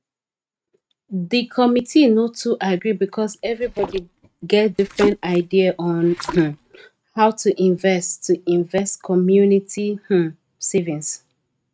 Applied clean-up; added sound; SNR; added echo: neural mask model RNNoise.